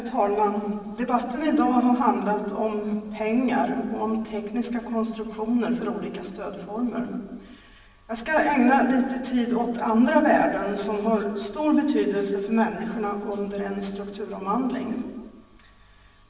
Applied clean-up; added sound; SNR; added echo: none; none; none; reverberation time 1.3 s.